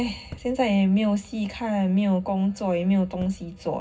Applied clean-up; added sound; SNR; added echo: none; Thump, thud; 20 dB; reverberation time 0.3 s.